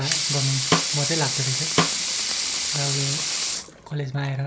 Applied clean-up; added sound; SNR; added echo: none; Snare drum + Sink (filling or washing) / Water tap, faucet / Liquid; -4 dB; none.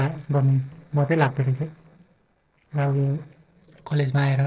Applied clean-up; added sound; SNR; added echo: neural separator model SepFormer DNS4.